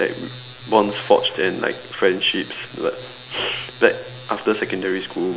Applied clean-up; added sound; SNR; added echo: none; none; none; none.